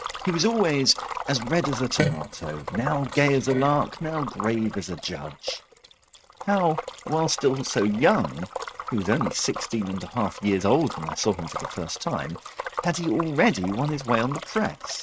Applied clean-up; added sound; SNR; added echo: neural mask model RNNoise.